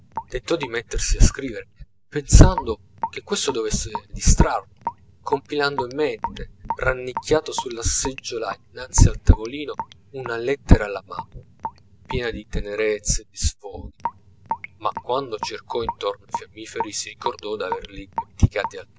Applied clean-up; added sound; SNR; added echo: none; Raindrop / Drip; 13 dB; none.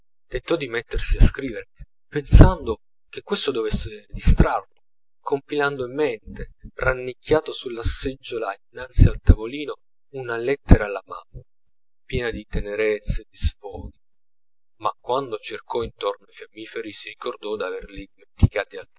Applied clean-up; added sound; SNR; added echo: none; none; none; none.